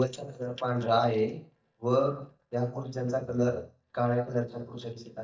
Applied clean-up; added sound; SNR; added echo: neural mask model DeepFilterNet 3.